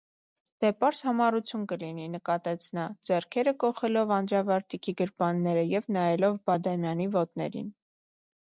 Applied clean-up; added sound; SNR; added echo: none; none; none; none.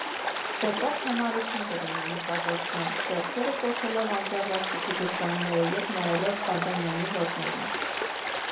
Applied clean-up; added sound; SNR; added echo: none; Stream; 0 dB; reverberation time 0.8 s.